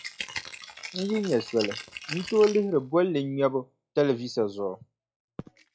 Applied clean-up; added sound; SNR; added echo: classical method log-MMSE.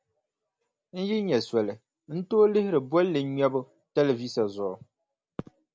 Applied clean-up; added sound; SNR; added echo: none; none; none; none.